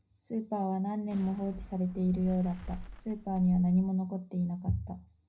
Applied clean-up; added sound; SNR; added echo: none; Fireworks; 14 dB; reverberation time 0.5 s.